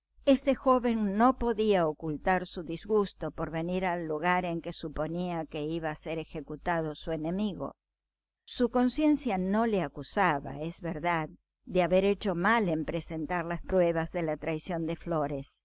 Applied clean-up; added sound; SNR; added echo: none; none; none; none.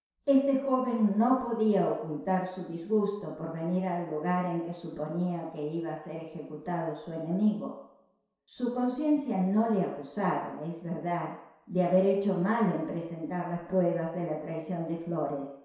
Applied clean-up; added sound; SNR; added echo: none; none; none; reverberation time 0.7 s.